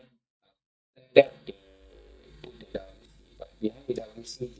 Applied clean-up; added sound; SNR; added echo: neural mask model DeepFilterNet 3.